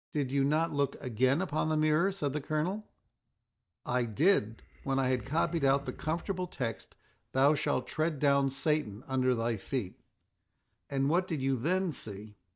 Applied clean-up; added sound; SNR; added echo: neural mask model DeepFilterNet 3.